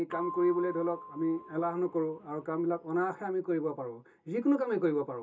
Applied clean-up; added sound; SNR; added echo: none; Percussion; 13 dB; reverberation time 0.2 s.